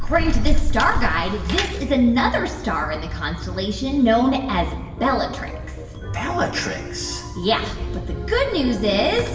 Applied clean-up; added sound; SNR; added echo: none; none; none; reverberation time 1.1 s.